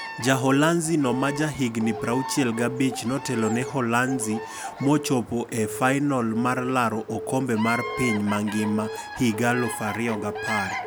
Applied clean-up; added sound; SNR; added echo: none; Bird vocalization, bird call, bird song + Alarm / Keyboard (musical); 9 dB; none.